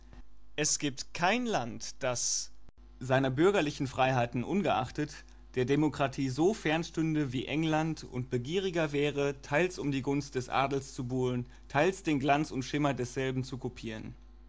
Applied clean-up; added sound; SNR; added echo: none; none; none; none.